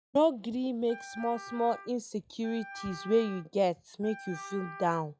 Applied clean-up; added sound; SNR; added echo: classical method log-MMSE.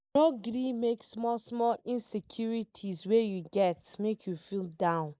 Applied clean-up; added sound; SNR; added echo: neural mask model Resemble Enhance denoiser.